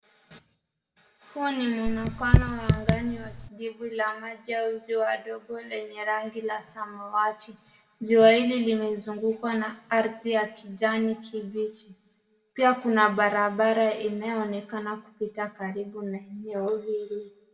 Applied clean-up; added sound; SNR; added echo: none; Raindrop / Drip; -3 dB; reverberation time 1.1 s.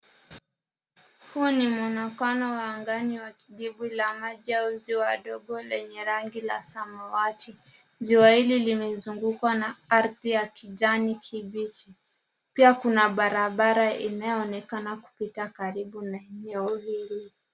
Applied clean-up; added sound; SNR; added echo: none; none; none; none.